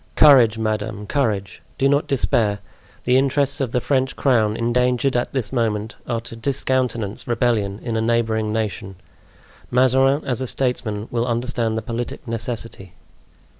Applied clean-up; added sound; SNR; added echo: none; none; none; none.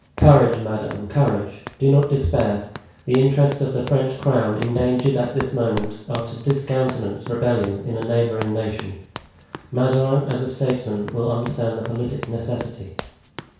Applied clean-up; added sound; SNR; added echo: none; Run; 16 dB; reverberation time 0.6 s.